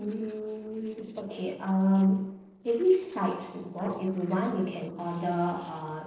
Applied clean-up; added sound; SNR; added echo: neural separator model SepFormer DNS4.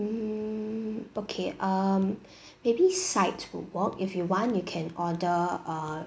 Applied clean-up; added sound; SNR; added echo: none; none; none; none.